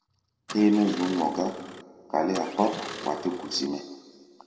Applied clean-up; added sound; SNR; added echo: none; Engine starting; 14 dB; reverberation time 1.9 s.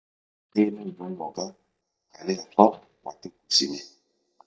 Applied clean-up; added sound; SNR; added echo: neural mask model DeepFilterNet 3.